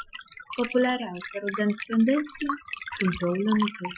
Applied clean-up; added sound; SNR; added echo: classical method Wiener filter.